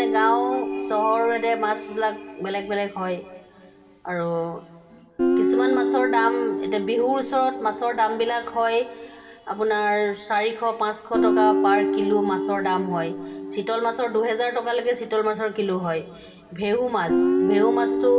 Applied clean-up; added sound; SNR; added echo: none; Guitar; 2 dB; reverberation time 2.3 s.